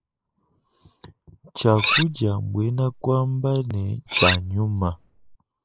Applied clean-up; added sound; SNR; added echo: neural mask model Resemble Enhance denoiser.